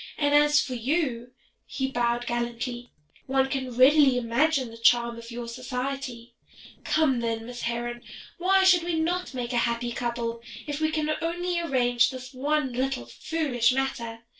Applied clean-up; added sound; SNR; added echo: neural separator model SepFormer DNS4.